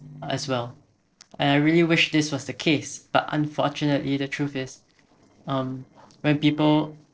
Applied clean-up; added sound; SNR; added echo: neural separator model SepFormer DNS4.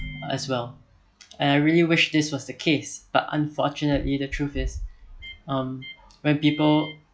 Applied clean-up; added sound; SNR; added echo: classical method log-MMSE.